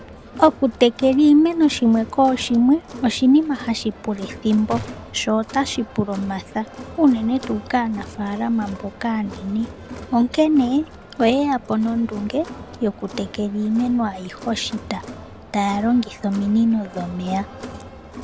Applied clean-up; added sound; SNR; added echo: none; Crowd + Gunshot, gunfire; 16 dB; none.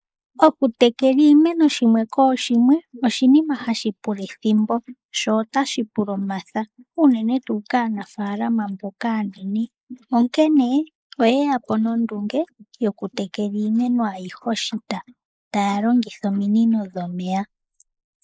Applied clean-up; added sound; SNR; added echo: neural mask model Resemble Enhance denoiser.